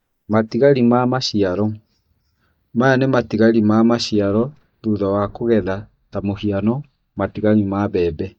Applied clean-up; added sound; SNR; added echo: neural mask model DeepFilterNet 3.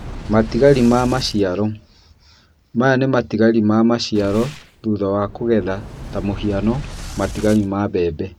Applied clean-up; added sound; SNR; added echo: none; Boom; 15 dB; none.